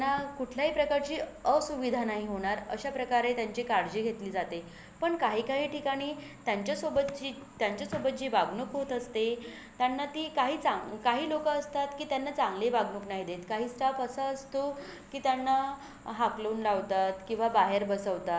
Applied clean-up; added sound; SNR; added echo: none; none; none; none.